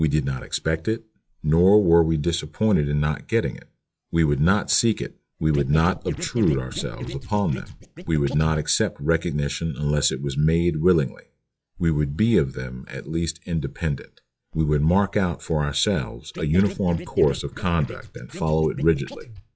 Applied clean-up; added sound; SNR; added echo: classical method log-MMSE.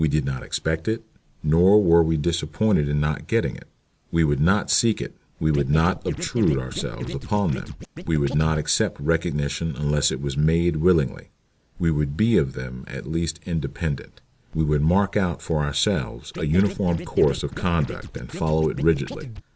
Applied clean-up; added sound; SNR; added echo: none; Scratching (performance technique); 12 dB; none.